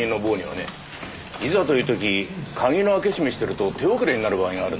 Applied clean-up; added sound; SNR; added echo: none; none; none; none.